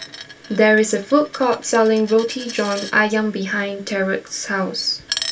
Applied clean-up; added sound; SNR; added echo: none; Coin (dropping); 15 dB; reverberation time 0.2 s.